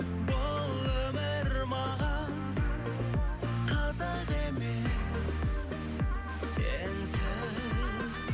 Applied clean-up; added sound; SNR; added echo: none; none; none; none.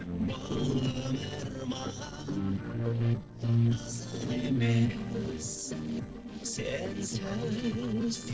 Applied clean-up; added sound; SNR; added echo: neural separator model SepFormer DNS4.